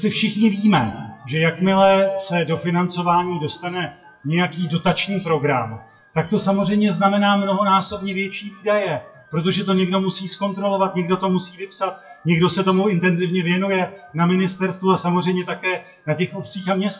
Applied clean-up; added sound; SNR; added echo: classical method WPE with log-MMSE.